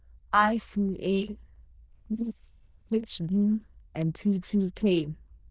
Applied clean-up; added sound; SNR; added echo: neural diffusion model UNIVERSE++.